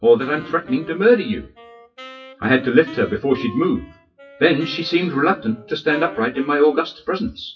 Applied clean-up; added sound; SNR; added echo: classical method WPE with log-MMSE.